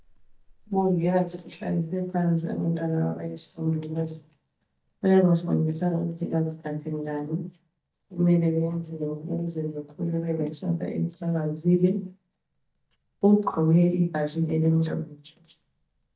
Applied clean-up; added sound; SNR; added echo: neural mask model DeepFilterNet 3.